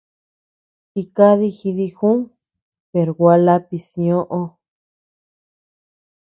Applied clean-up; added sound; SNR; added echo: none; none; none; none.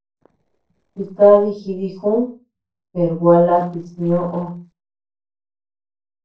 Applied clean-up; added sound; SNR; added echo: neural separator model SepFormer DNS4.